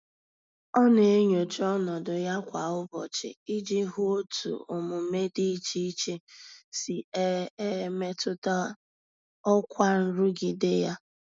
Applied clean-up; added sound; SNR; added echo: none; none; none; none.